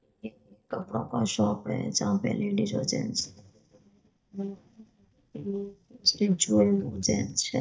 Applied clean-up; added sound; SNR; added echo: neural mask model DeepFilterNet 3.